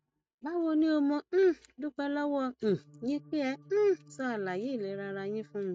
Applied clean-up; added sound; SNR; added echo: neural mask model RNNoise.